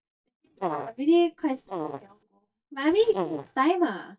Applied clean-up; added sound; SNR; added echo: neural mask model DeepFilterNet 3.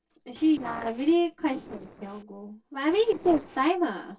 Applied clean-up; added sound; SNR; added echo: neural separator model SepFormer DNS4.